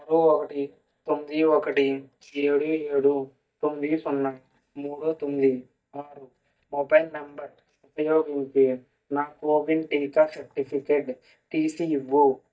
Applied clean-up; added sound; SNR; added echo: neural mask model DeepFilterNet 3.